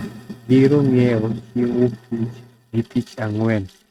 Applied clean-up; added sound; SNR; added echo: neural mask model RNNoise.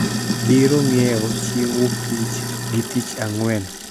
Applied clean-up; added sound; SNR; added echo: none; Sink (filling or washing); 3 dB; none.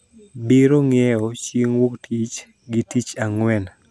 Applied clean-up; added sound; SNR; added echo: none; none; none; none.